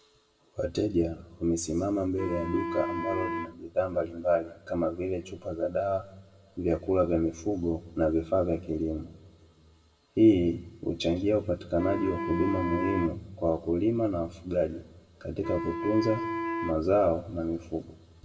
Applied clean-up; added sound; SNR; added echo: none; Wind instrument, woodwind instrument; 6 dB; reverberation time 1.0 s.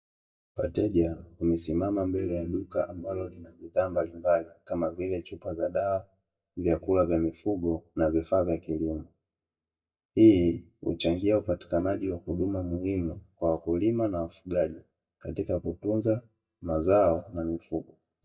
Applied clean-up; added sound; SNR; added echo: neural mask model DeepFilterNet 3.